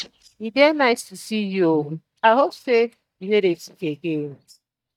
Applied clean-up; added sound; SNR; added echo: neural mask model DeepFilterNet 3.